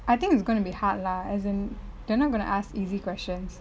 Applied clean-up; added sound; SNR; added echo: none; none; none; none.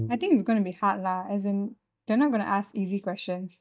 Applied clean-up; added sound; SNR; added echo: neural mask model DeepFilterNet 3.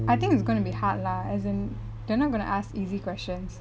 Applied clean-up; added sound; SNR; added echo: none; Bass guitar; 6 dB; none.